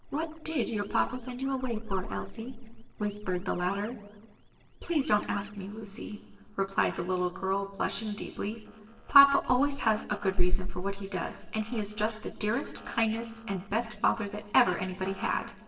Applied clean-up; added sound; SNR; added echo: neural separator model SepFormer DNS4.